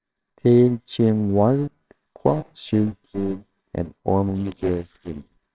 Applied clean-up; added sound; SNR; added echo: neural separator model SepFormer WHAMR!.